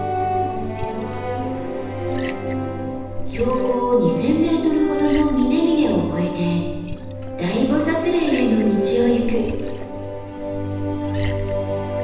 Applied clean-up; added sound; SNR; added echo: none; Liquid; 12 dB; reverberation time 1.1 s.